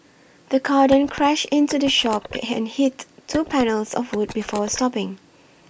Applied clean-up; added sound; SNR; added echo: none; Telephone; 15 dB; none.